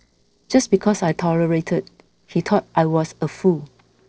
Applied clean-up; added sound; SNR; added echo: neural separator model SepFormer DNS4.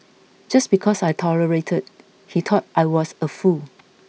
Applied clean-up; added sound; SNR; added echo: none; none; none; none.